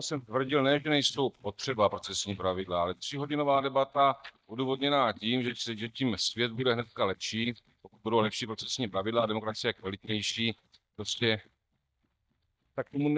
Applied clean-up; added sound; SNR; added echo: neural mask model DeepFilterNet 3.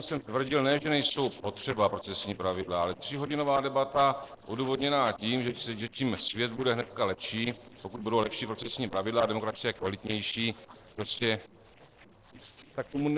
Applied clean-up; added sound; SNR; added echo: neural separator model SepFormer DNS4.